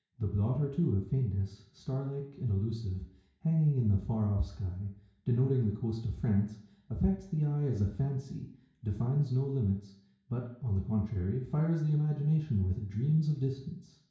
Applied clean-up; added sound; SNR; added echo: none; none; none; reverberation time 0.6 s.